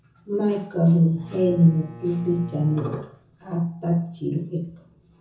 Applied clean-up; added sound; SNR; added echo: none; Bowed string instrument; 18 dB; reverberation time 0.5 s.